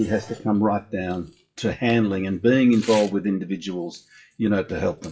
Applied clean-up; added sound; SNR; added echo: classical method WPE with log-MMSE.